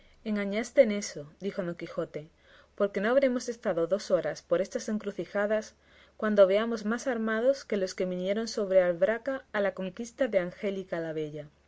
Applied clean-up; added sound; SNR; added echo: none; none; none; none.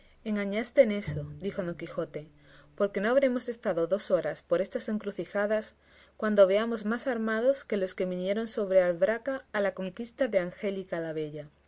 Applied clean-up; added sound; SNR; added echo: none; Bowed string instrument; 15 dB; none.